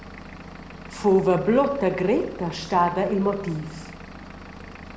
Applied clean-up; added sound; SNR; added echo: none; Engine / Vehicle; 15 dB; none.